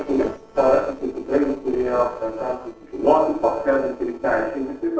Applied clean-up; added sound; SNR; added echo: neural separator model SepFormer DNS4.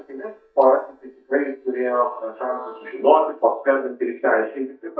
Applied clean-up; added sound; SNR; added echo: neural mask model DeepFilterNet 3.